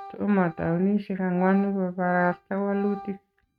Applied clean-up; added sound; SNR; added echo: neural mask model RNNoise.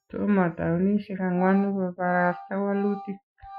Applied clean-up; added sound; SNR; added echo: classical method Wiener filter.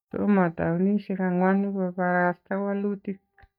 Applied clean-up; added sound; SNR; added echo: neural mask model DeepFilterNet 3.